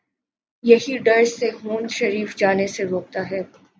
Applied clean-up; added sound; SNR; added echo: none; none; none; none.